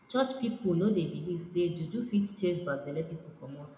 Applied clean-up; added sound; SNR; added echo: none; none; none; reverberation time 0.5 s.